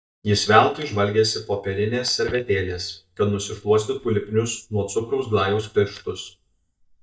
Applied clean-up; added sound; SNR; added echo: neural mask model DeepFilterNet 3.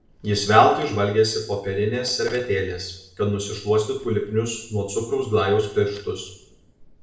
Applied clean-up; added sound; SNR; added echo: neural separator model SepFormer DNS4.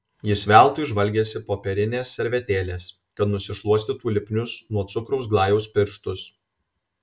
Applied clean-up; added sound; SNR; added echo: none; none; none; none.